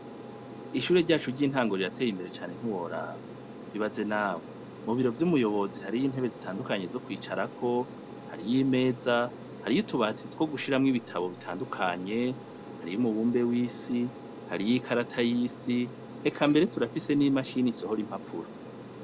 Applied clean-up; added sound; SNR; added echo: none; Aircraft; 13 dB; none.